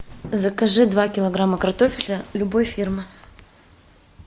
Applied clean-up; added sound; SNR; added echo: none; none; none; none.